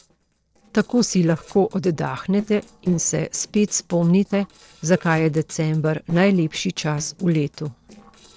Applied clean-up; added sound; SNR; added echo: neural separator model SepFormer DNS4.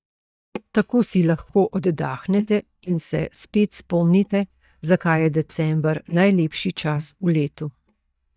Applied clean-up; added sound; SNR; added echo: neural mask model DeepFilterNet 3.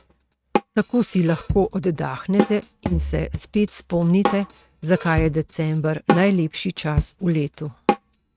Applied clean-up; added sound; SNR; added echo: neural mask model RNNoise.